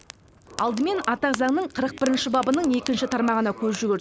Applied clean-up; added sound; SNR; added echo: none; Fire; 17 dB; none.